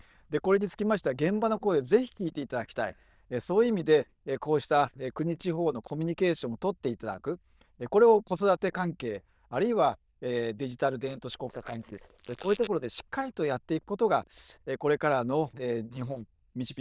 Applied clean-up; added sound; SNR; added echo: neural diffusion model UNIVERSE++.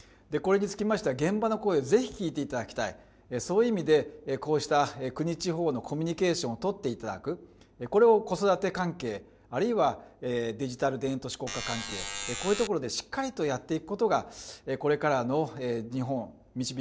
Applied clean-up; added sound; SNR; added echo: none; Alarm; 7 dB; none.